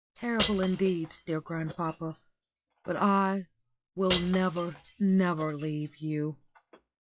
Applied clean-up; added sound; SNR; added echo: classical method log-MMSE.